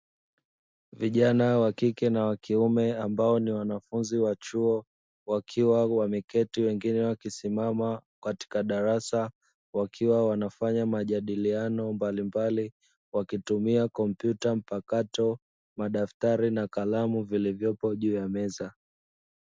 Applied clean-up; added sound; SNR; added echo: none; none; none; none.